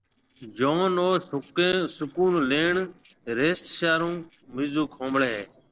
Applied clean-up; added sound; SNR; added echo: neural separator model SepFormer DNS4.